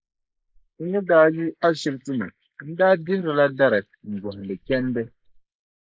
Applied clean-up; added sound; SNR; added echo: neural mask model Resemble Enhance denoiser.